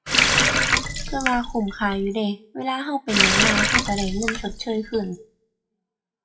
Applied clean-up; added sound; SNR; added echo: classical method WPE with log-MMSE.